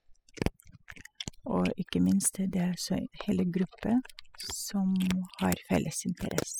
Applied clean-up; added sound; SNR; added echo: classical method spectral subtraction.